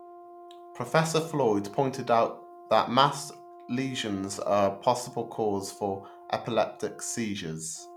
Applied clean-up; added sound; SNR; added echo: none; Brass instrument; 20 dB; none.